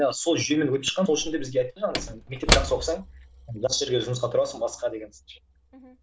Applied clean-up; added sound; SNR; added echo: none; Slam / Wood; 6 dB; none.